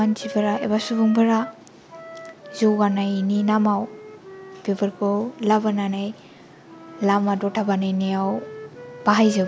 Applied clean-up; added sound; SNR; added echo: none; Wind instrument, woodwind instrument; 18 dB; none.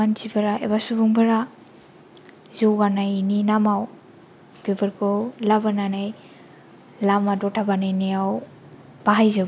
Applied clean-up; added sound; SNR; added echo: none; none; none; none.